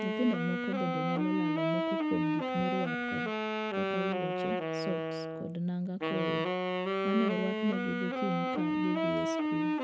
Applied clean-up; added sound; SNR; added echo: none; Wind instrument, woodwind instrument; -3 dB; none.